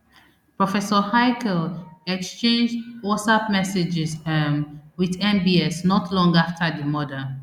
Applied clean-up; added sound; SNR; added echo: none; none; none; none.